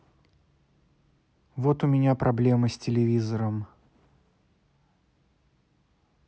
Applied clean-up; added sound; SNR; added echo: none; none; none; none.